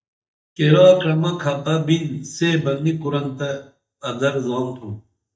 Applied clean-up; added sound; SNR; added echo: neural mask model DeepFilterNet 3.